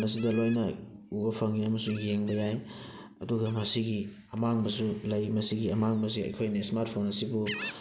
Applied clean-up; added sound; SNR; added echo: none; Gull, seagull; 19 dB; none.